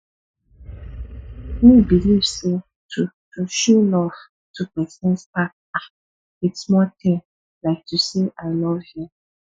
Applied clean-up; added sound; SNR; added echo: classical method Wiener filter.